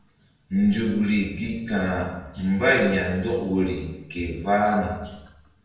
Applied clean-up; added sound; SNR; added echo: none; none; none; reverberation time 0.8 s.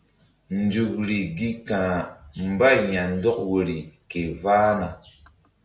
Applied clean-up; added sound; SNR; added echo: none; none; none; none.